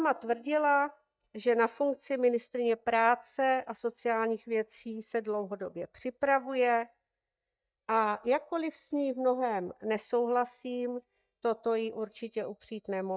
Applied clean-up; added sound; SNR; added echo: neural mask model DeepFilterNet 3.